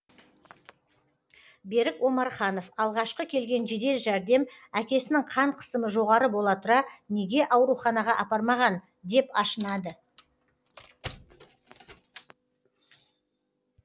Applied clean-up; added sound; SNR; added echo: none; none; none; none.